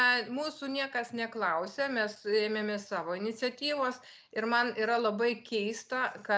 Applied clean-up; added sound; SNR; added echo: none; none; none; none.